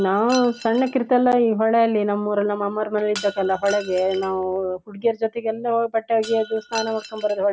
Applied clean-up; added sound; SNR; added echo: none; Shatter; 18 dB; none.